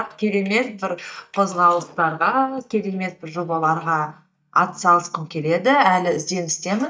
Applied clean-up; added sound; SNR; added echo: neural mask model DeepFilterNet 3.